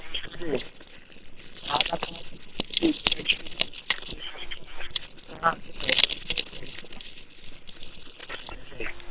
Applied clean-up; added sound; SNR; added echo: neural separator model SepFormer WHAM!.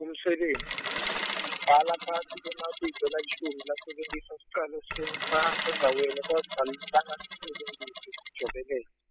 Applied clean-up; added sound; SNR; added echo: classical method spectral subtraction.